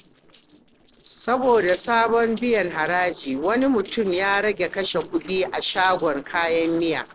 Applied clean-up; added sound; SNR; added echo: neural separator model SepFormer DNS4.